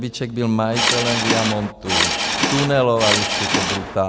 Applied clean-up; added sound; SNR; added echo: none; Subway, metro, underground / Engine; -1 dB; none.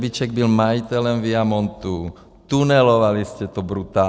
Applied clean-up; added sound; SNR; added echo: none; none; none; none.